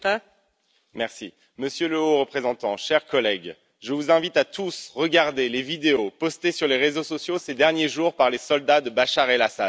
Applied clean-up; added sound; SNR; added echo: none; none; none; none.